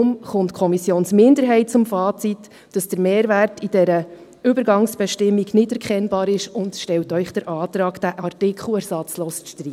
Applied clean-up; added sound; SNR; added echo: none; none; none; none.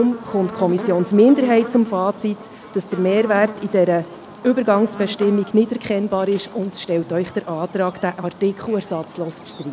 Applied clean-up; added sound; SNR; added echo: none; Buzz; 15 dB; none.